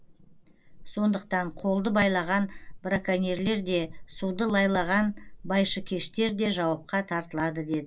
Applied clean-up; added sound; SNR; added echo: none; Thunder / Wind / Bird vocalization, bird call, bird song; 15 dB; none.